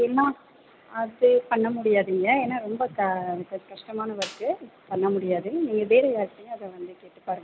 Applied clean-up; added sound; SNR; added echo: none; Snare drum; 18 dB; none.